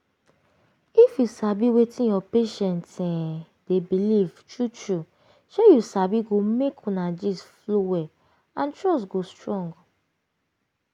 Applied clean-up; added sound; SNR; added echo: none; none; none; none.